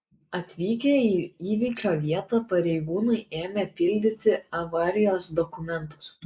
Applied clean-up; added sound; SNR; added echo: neural mask model Resemble Enhance denoiser.